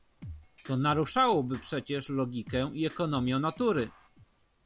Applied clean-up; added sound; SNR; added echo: none; Drum kit; 18 dB; none.